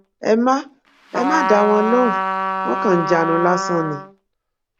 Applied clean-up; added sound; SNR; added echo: none; Trumpet; 4 dB; none.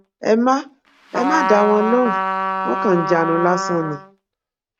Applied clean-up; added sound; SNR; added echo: neural mask model RNNoise.